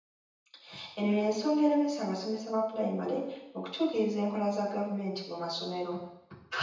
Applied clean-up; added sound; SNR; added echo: none; none; none; reverberation time 0.9 s.